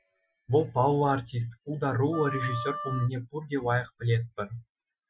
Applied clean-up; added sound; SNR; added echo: classical method Wiener filter.